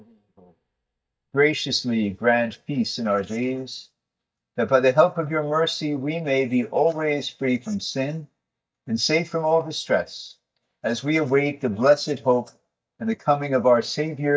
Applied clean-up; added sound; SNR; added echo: neural mask model DeepFilterNet 3.